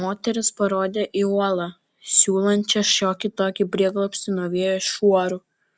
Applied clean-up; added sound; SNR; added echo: none; none; none; none.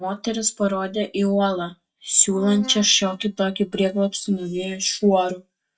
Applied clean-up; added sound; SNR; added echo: neural mask model DeepFilterNet 3.